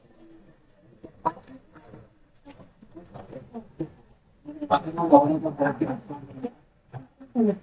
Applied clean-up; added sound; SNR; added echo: neural mask model DeepFilterNet 3.